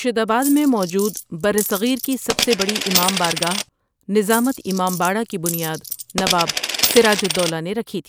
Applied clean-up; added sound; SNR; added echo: none; Coin (dropping); 4 dB; none.